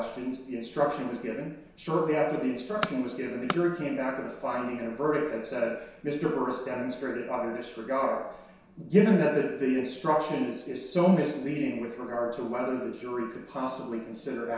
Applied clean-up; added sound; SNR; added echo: none; Tools; 10 dB; reverberation time 0.7 s.